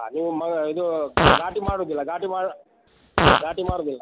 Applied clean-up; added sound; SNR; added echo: none; Fart; -3 dB; none.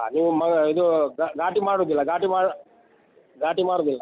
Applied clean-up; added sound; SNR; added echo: none; none; none; none.